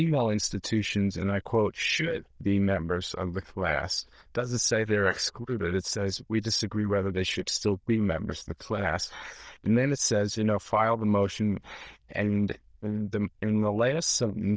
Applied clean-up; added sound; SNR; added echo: neural diffusion model UNIVERSE++.